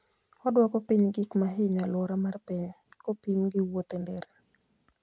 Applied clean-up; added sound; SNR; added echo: none; none; none; none.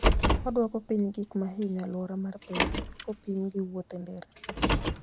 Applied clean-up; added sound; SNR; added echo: none; Car; -2 dB; none.